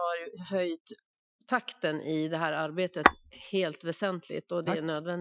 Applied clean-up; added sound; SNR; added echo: classical method Wiener filter.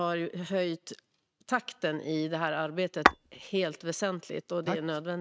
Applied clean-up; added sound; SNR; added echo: neural mask model RNNoise.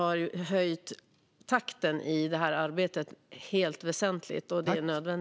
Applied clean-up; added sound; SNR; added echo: none; none; none; none.